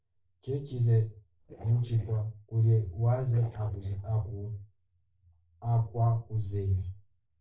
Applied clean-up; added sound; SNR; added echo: neural separator model SepFormer DNS4.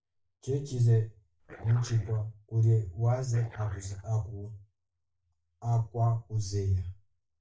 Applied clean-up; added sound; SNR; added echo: neural mask model DeepFilterNet 3.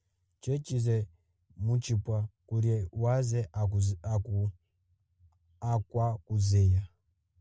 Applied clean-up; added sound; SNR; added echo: none; none; none; none.